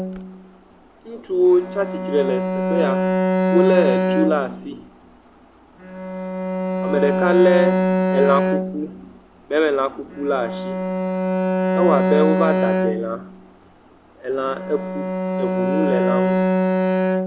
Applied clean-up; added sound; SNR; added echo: none; Bowed string instrument; -1 dB; none.